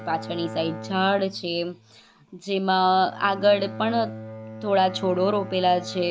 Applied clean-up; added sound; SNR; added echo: none; Bowed string instrument; 14 dB; none.